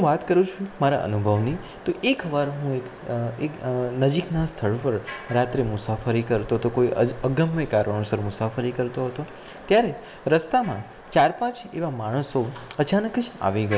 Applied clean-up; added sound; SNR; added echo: none; none; none; none.